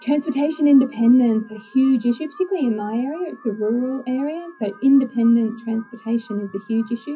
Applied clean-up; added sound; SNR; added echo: classical method WPE with log-MMSE.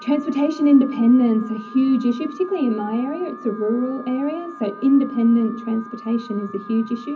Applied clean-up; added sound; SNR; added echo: none; Alarm; 19 dB; reverberation time 0.4 s.